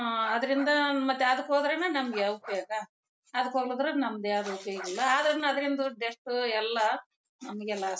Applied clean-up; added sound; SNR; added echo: none; Bark; 16 dB; none.